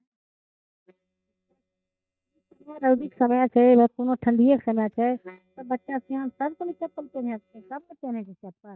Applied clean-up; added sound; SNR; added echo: neural mask model DeepFilterNet 3.